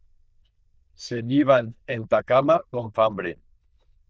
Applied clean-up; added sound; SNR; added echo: neural diffusion model UNIVERSE++.